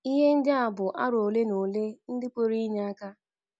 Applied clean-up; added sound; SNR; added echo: none; none; none; none.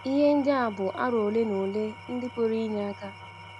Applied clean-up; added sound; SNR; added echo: none; Engine / Tools; 17 dB; none.